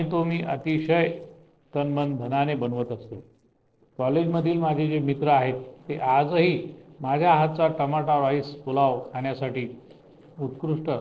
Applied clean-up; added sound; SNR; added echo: neural separator model SepFormer DNS4.